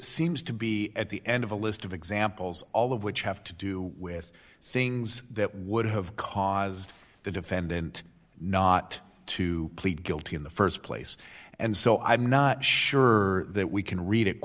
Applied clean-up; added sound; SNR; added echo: none; none; none; none.